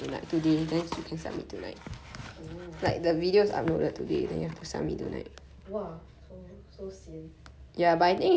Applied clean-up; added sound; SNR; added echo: none; none; none; none.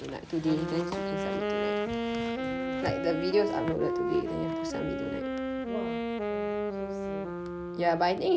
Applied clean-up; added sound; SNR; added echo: none; Wind instrument, woodwind instrument; 0 dB; none.